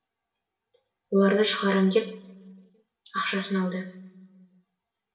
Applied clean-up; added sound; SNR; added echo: none; none; none; reverberation time 0.9 s.